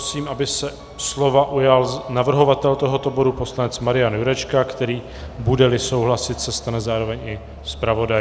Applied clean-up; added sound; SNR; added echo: none; Alarm / Truck; 19 dB; none.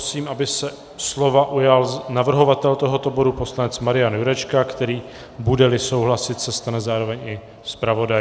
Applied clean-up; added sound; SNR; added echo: none; none; none; none.